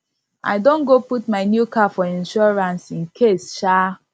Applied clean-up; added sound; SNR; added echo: none; none; none; none.